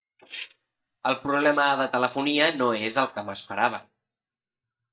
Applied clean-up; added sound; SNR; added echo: neural mask model DeepFilterNet 3.